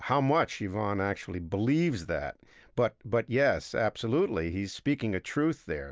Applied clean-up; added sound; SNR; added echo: none; none; none; none.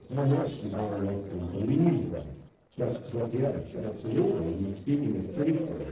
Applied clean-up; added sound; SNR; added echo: neural separator model SepFormer DNS4.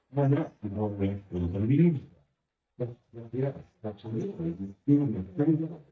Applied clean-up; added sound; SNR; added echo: neural mask model DeepFilterNet 3.